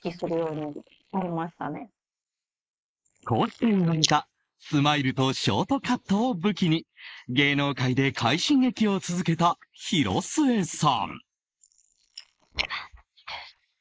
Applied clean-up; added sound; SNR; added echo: neural mask model Resemble Enhance denoiser.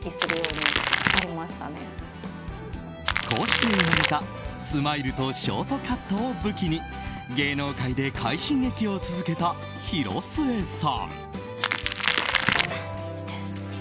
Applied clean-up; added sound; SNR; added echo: none; Crackle; -5 dB; none.